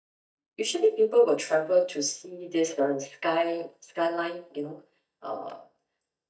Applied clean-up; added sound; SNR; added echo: neural mask model DeepFilterNet 3.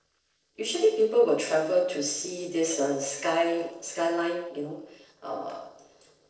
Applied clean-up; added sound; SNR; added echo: neural separator model SepFormer DNS4.